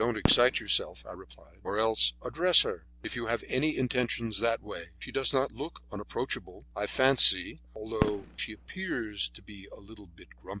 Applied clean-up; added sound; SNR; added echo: none; Fireworks; 8 dB; none.